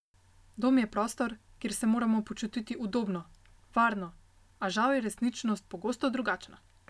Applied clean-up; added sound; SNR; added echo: none; none; none; none.